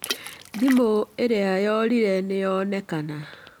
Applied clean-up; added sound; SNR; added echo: none; Water / Splash, splatter; 16 dB; none.